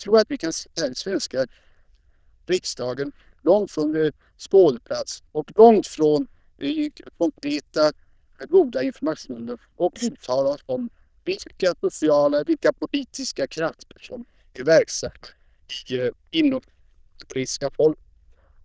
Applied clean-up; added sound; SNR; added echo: neural diffusion model UNIVERSE++.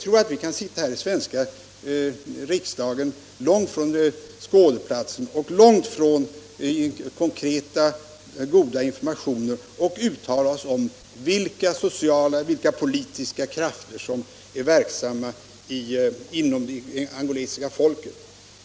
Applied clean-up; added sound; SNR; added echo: none; none; none; none.